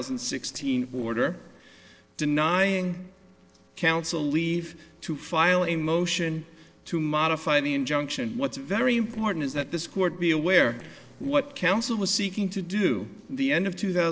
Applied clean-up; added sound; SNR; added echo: neural separator model SepFormer DNS4.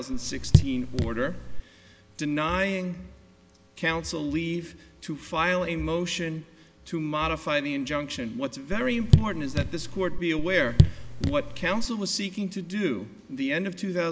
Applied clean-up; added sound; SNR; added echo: none; Raindrop / Drip; -5 dB; none.